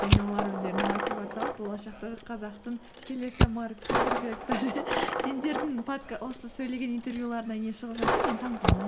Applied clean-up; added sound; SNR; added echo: none; Fire + Coin (dropping); -4 dB; none.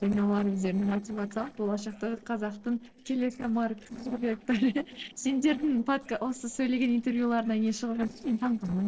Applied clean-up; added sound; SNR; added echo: neural separator model SepFormer DNS4.